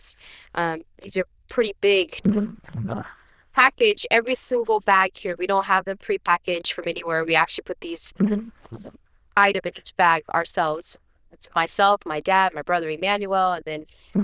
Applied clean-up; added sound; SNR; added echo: neural diffusion model UNIVERSE++.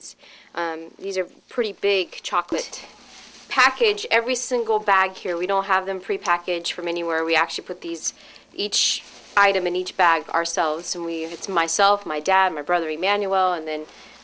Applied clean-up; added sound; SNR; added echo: none; none; none; none.